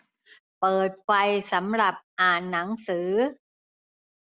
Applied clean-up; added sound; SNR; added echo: none; none; none; none.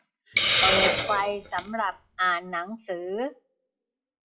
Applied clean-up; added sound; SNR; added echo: classical method WPE with log-MMSE.